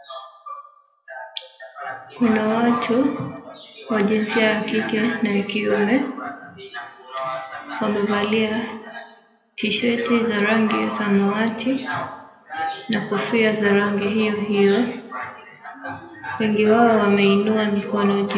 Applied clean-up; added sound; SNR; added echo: none; none; none; reverberation time 0.8 s.